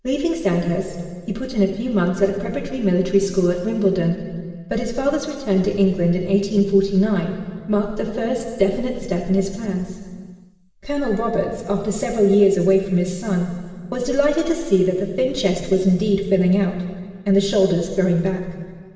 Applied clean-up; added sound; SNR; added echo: none; none; none; reverberation time 1.6 s.